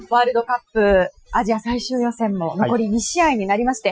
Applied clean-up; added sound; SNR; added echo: classical method Wiener filter.